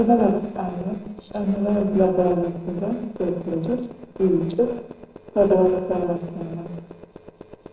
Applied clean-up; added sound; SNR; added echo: neural separator model SepFormer DNS4.